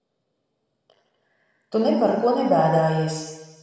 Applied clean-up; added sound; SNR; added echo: none; none; none; reverberation time 1.2 s.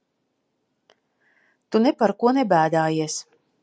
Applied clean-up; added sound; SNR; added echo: none; none; none; none.